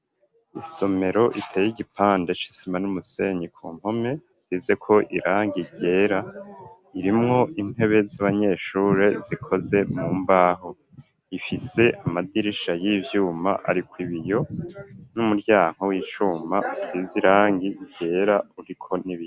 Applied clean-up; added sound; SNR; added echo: none; none; none; none.